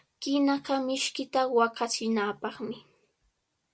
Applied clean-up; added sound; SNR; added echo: none; none; none; none.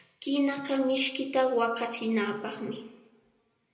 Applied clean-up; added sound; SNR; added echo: none; none; none; reverberation time 0.7 s.